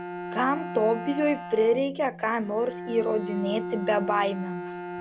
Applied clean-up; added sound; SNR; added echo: none; Bowed string instrument; 8 dB; none.